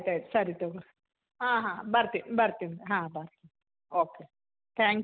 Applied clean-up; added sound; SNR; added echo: none; none; none; none.